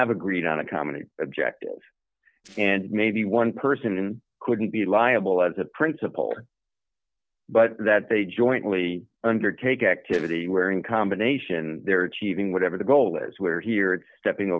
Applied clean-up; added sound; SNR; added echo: neural separator model SepFormer DNS4.